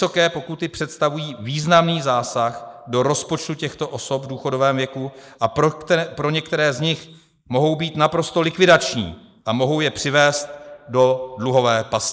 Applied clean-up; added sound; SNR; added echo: neural mask model Resemble Enhance denoiser.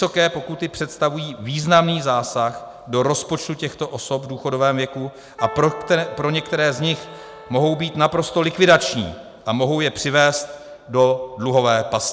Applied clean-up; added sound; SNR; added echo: none; Keyboard (musical); 17 dB; none.